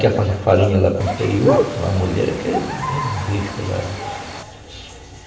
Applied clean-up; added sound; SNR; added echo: none; Bird; 5 dB; reverberation time 0.9 s.